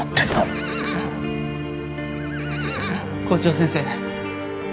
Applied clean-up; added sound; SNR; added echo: none; Livestock, farm animals, working animals; 9 dB; none.